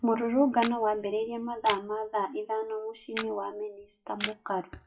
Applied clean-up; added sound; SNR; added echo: classical method WPE with log-MMSE.